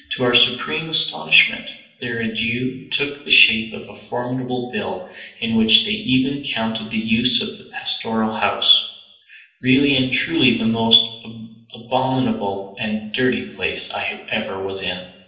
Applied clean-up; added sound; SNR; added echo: none; none; none; reverberation time 0.8 s.